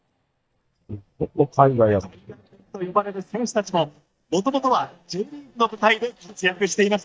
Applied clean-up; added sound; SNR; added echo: neural mask model DeepFilterNet 3.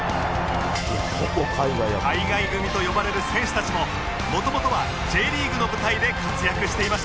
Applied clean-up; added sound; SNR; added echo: none; none; none; none.